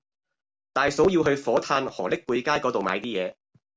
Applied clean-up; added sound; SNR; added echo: none; none; none; none.